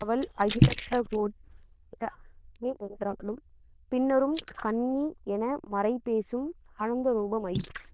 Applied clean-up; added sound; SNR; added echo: neural diffusion model UNIVERSE++.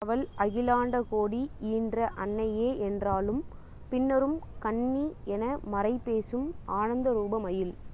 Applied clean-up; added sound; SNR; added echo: none; none; none; none.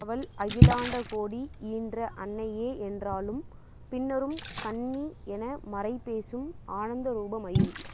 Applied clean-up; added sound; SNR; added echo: none; Splash, splatter; -2 dB; none.